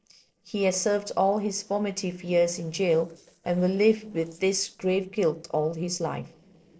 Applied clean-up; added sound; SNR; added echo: neural separator model SepFormer DNS4.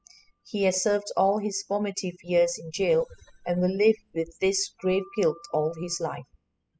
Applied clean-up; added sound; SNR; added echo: classical method spectral subtraction.